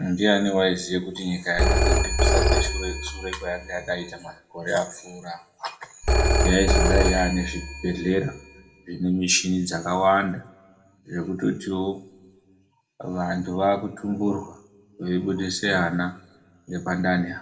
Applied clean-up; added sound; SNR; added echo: none; Telephone; -3 dB; reverberation time 0.4 s.